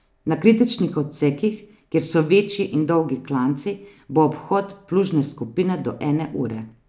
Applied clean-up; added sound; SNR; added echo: none; none; none; none.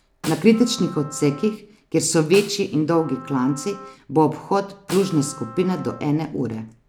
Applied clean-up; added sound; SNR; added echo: none; Snare drum + Wind instrument, woodwind instrument; 18 dB; none.